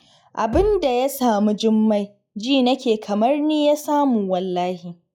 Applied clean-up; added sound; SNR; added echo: classical method log-MMSE.